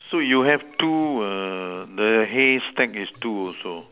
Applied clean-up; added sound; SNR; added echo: none; none; none; none.